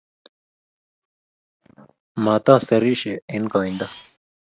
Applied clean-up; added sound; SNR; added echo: neural mask model RNNoise.